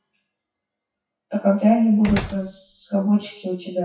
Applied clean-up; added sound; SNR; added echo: classical method WPE with log-MMSE.